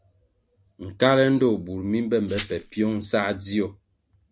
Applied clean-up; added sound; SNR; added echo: none; Glass; 12 dB; none.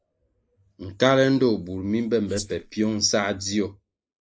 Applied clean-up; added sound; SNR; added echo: neural mask model Resemble Enhance denoiser.